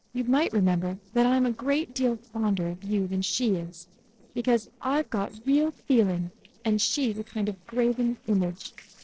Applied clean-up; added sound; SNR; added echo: neural separator model SepFormer DNS4.